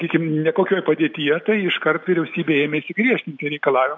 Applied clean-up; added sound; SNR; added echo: none; none; none; none.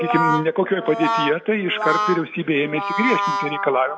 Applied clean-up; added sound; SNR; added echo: none; Brass instrument; 2 dB; none.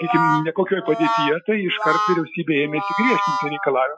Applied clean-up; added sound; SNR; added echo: classical method Wiener filter.